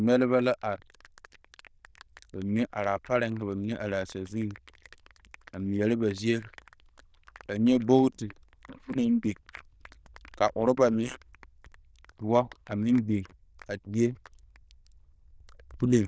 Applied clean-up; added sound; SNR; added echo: neural diffusion model UNIVERSE++.